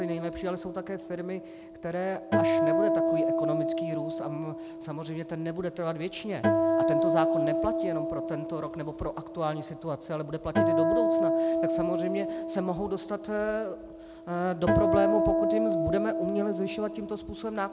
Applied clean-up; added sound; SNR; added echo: none; Acoustic guitar; -4 dB; none.